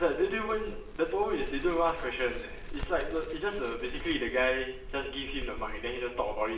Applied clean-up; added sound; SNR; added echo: none; Crackle; 9 dB; reverberation time 0.7 s.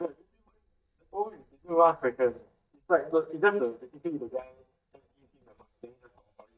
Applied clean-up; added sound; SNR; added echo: neural mask model DeepFilterNet 3.